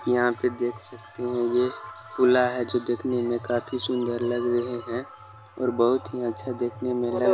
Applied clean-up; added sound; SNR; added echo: none; none; none; none.